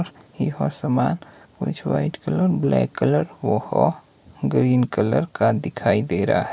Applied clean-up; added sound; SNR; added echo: neural mask model Resemble Enhance denoiser.